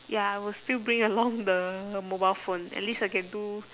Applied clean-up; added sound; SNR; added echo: none; none; none; none.